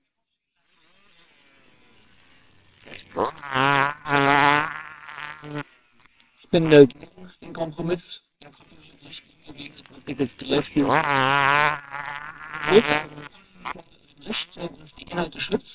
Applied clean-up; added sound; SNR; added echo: neural separator model SepFormer WHAMR!.